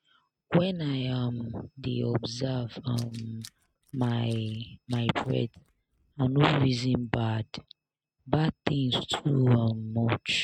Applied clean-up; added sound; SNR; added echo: neural mask model RNNoise.